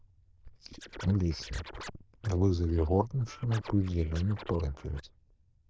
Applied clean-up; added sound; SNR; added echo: neural diffusion model UNIVERSE++.